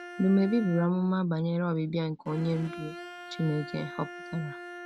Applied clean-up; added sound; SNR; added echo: none; Bowed string instrument; 14 dB; none.